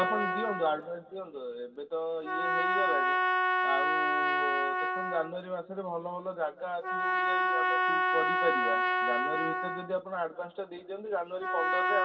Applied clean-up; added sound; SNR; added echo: none; Trumpet; -5 dB; reverberation time 1.7 s.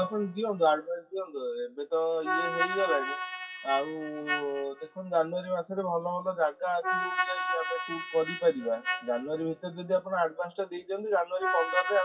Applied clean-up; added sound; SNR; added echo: classical method WPE with log-MMSE.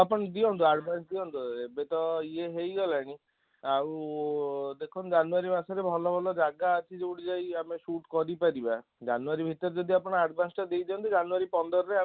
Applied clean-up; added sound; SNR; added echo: none; none; none; none.